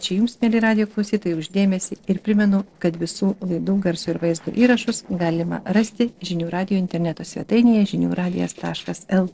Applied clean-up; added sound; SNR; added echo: neural separator model SepFormer DNS4.